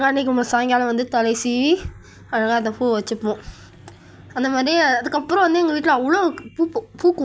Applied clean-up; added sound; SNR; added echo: none; none; none; none.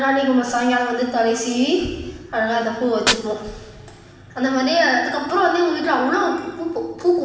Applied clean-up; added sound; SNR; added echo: none; Fire; 14 dB; reverberation time 1.2 s.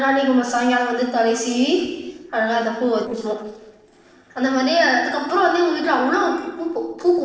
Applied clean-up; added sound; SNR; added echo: neural separator model SepFormer DNS4.